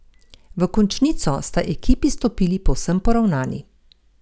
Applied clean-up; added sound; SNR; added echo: none; none; none; none.